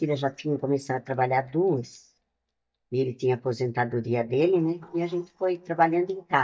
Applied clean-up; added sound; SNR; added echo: neural mask model DeepFilterNet 3.